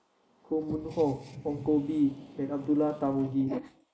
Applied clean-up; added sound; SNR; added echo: neural mask model Resemble Enhance denoiser.